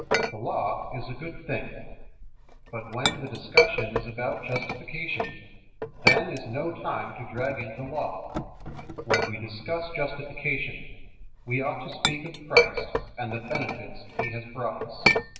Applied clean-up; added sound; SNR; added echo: none; Chink, clink; -3 dB; reverberation time 1.3 s.